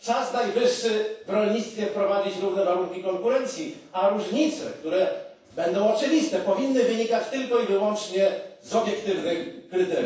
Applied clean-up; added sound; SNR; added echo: none; none; none; reverberation time 0.7 s.